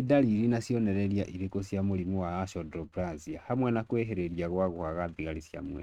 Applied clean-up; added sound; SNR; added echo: neural mask model RNNoise.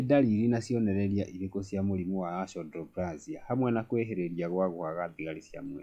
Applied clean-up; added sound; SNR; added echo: classical method log-MMSE.